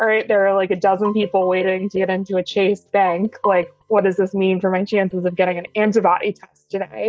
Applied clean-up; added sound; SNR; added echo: neural mask model DeepFilterNet 3.